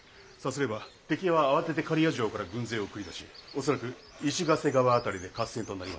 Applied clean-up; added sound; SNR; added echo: none; none; none; none.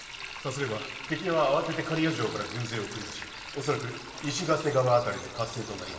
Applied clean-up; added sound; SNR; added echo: none; Sink (filling or washing); 12 dB; reverberation time 1.7 s.